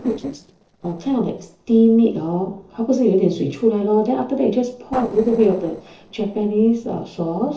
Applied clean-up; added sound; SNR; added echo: neural separator model SepFormer DNS4.